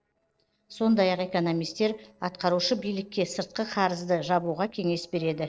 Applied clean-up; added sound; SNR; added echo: neural separator model SepFormer DNS4.